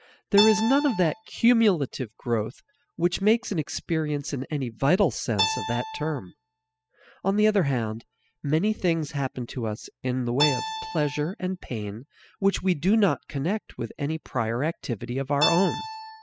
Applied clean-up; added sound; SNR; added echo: classical method spectral subtraction.